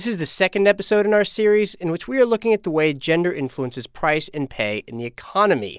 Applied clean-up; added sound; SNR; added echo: none; none; none; none.